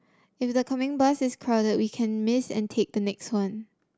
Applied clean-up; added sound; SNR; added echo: none; none; none; none.